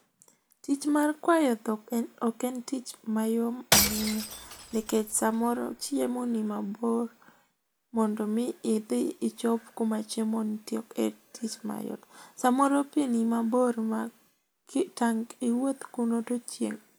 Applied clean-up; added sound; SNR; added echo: none; Shatter / Crushing; 1 dB; none.